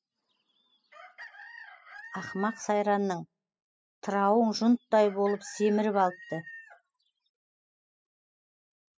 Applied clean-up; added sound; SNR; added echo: classical method spectral subtraction.